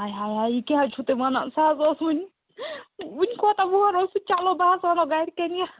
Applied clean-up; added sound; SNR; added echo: none; none; none; none.